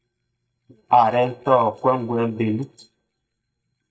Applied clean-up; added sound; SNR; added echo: neural mask model DeepFilterNet 3.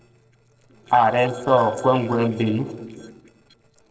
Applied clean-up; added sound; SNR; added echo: neural separator model SepFormer DNS4.